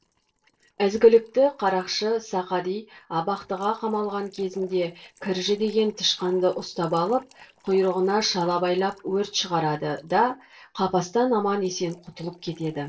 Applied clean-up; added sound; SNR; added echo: neural separator model SepFormer DNS4.